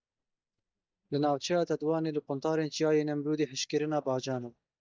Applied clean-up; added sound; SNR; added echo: neural mask model DeepFilterNet 3.